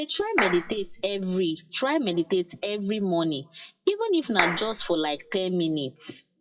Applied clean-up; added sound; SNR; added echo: classical method WPE with log-MMSE.